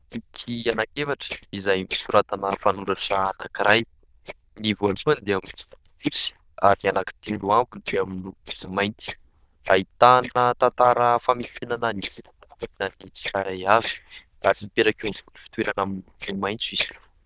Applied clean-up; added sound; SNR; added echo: neural diffusion model UNIVERSE++.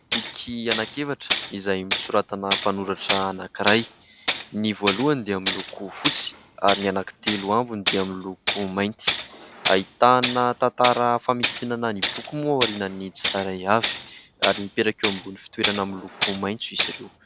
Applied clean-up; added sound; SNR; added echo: none; Tools; 5 dB; none.